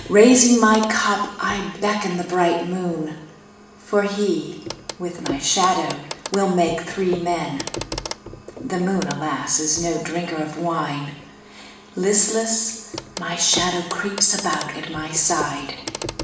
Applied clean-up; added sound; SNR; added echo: none; Clock; 14 dB; reverberation time 0.9 s.